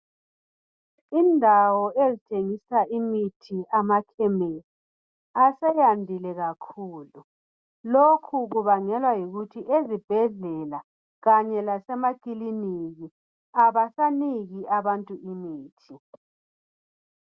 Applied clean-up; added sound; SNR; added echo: none; none; none; none.